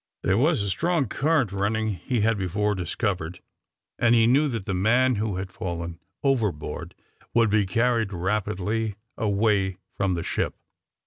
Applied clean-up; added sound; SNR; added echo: none; none; none; none.